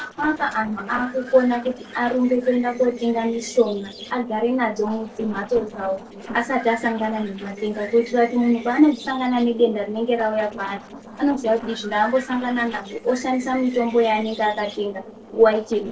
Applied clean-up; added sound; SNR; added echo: neural separator model SepFormer DNS4.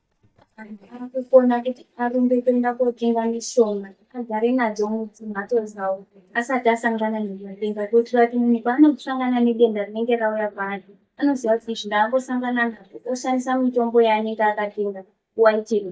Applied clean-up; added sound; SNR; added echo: neural mask model DeepFilterNet 3.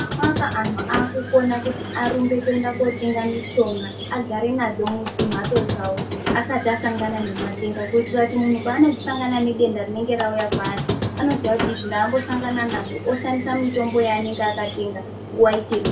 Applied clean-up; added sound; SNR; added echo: none; Squeak; 6 dB; reverberation time 0.3 s.